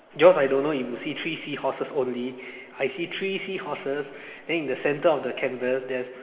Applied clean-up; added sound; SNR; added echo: none; none; none; reverberation time 2.5 s.